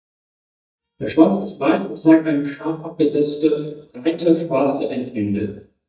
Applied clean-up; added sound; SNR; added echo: neural mask model DeepFilterNet 3.